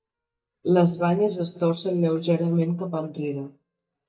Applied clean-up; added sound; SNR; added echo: neural mask model DeepFilterNet 3.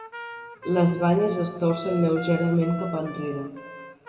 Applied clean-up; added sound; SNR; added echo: none; Trumpet; 14 dB; reverberation time 1.4 s.